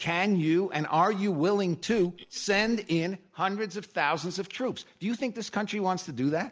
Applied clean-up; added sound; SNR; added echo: neural separator model SepFormer DNS4.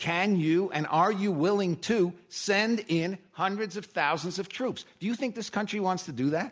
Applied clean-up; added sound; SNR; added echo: none; none; none; none.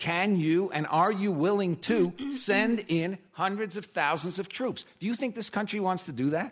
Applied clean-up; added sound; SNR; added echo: none; Cough; 7 dB; none.